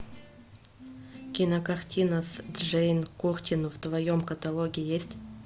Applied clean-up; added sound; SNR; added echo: none; none; none; none.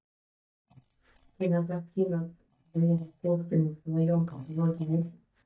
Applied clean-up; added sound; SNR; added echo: neural mask model DeepFilterNet 3.